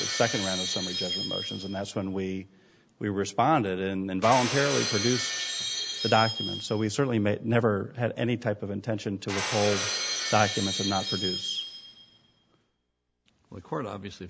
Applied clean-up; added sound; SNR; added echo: none; Shatter; 6 dB; none.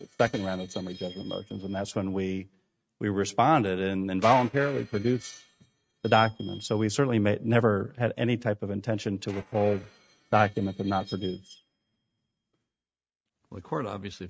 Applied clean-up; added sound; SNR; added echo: neural mask model RNNoise.